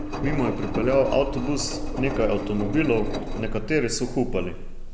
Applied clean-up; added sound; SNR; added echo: none; Engine; 3 dB; none.